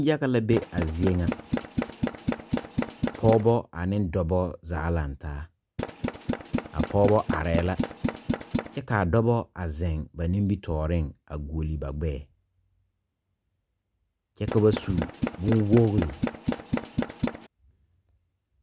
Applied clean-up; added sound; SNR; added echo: none; Tools; 3 dB; none.